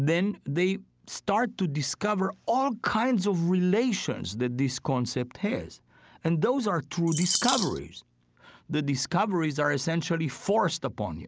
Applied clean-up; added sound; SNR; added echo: none; Bird vocalization, bird call, bird song; 3 dB; none.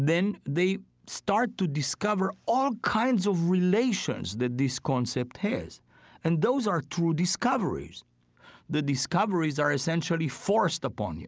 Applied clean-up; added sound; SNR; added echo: none; none; none; none.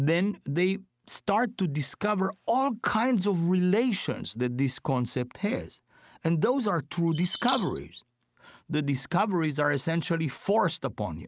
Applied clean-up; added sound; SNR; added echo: neural mask model RNNoise.